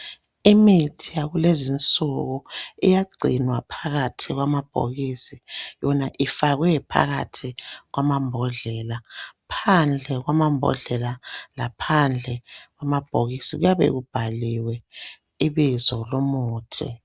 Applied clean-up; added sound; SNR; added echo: none; none; none; none.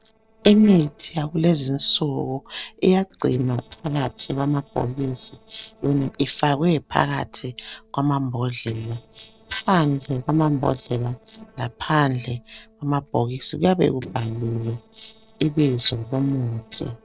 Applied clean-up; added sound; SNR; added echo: neural separator model SepFormer DNS4.